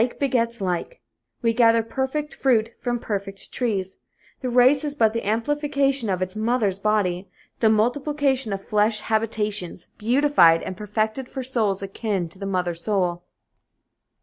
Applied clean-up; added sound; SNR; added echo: none; none; none; none.